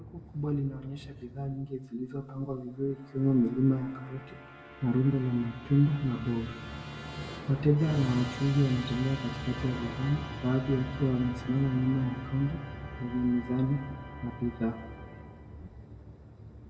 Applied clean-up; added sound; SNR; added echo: none; Musical instrument; 11 dB; reverberation time 1.2 s.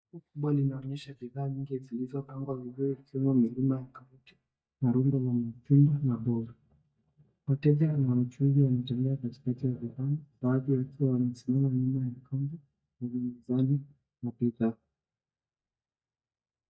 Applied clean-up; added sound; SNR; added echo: neural mask model DeepFilterNet 3.